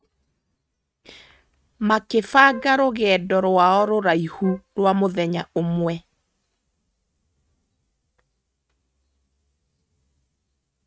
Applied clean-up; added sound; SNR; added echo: neural mask model RNNoise.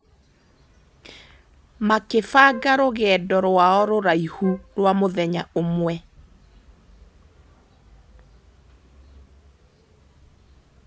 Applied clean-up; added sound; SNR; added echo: none; Wind instrument, woodwind instrument; 18 dB; none.